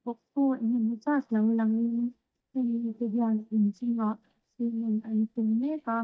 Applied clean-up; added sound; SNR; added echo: neural mask model DeepFilterNet 3.